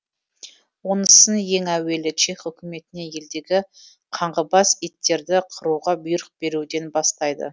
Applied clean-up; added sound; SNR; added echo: none; none; none; none.